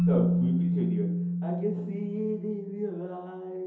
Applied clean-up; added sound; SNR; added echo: none; Keyboard (musical); -5 dB; reverberation time 2.2 s.